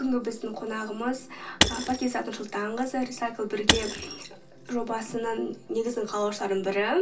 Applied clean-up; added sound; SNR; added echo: none; Shatter / Crushing; 1 dB; reverberation time 0.2 s.